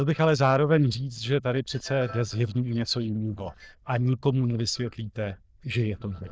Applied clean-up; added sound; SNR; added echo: neural diffusion model UNIVERSE++.